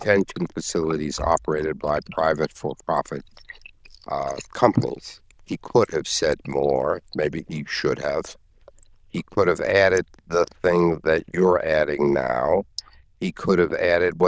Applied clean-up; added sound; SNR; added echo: neural diffusion model UNIVERSE++.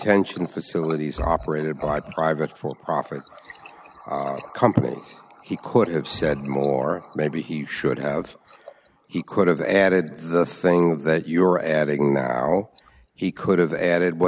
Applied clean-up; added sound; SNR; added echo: none; Water tap, faucet; 19 dB; none.